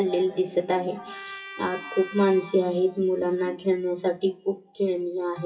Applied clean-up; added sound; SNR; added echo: classical method WPE with log-MMSE.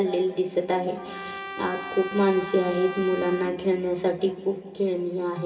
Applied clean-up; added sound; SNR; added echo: none; Trumpet; 14 dB; reverberation time 1.8 s.